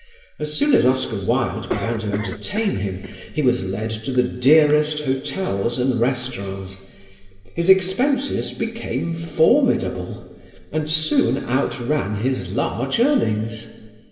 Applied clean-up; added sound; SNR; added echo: none; Cough; 14 dB; reverberation time 1.9 s.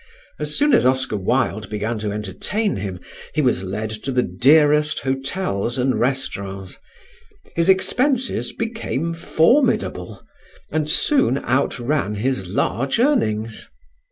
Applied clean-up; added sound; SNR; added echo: none; none; none; none.